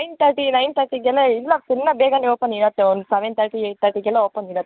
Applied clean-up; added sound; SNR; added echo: none; none; none; none.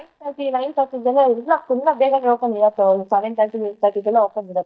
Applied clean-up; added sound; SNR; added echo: neural mask model DeepFilterNet 3.